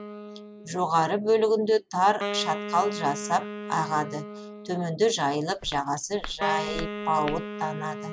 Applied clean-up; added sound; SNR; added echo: none; Walk, footsteps + Wind instrument, woodwind instrument; 9 dB; none.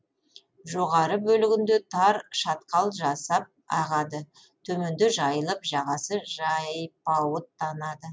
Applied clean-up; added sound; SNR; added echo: none; none; none; none.